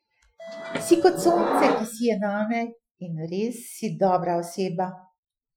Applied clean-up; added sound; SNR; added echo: classical method Wiener filter.